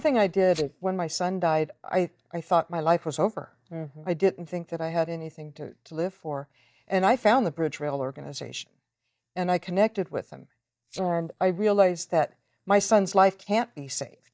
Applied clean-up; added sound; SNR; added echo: neural mask model DeepFilterNet 3.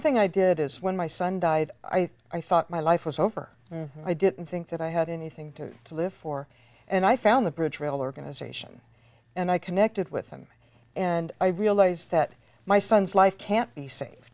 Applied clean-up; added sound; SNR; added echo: none; none; none; none.